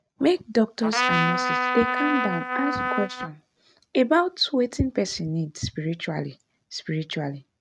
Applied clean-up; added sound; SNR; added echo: neural mask model RNNoise.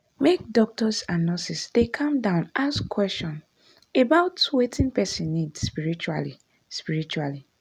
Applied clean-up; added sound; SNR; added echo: none; none; none; none.